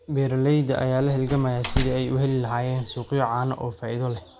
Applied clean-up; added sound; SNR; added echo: none; Slam; 8 dB; none.